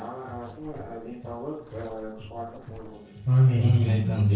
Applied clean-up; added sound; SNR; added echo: neural separator model SepFormer DNS4.